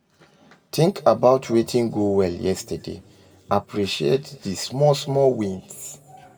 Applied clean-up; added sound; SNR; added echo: none; none; none; reverberation time 1.4 s.